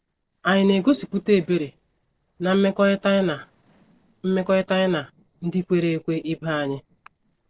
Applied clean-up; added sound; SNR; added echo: neural separator model SepFormer DNS4.